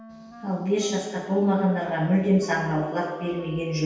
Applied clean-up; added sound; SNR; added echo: none; Wind instrument, woodwind instrument; 19 dB; reverberation time 1.2 s.